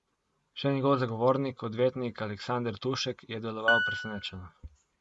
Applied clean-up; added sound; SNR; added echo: none; Piano; 1 dB; none.